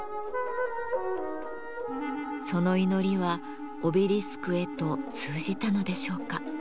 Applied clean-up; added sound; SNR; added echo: none; none; none; none.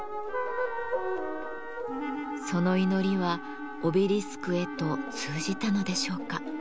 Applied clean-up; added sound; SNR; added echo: none; Wind instrument, woodwind instrument; 16 dB; none.